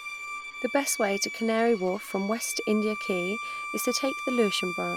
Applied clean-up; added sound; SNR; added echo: none; Bowed string instrument; 8 dB; none.